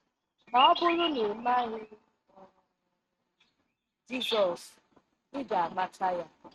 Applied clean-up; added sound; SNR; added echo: neural mask model RNNoise.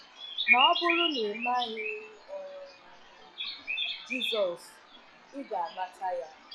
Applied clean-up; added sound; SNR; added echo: classical method log-MMSE.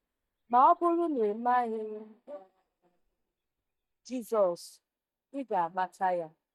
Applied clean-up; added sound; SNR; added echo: neural mask model DeepFilterNet 3.